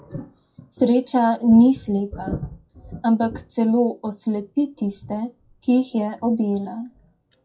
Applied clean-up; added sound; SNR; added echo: classical method WPE with log-MMSE.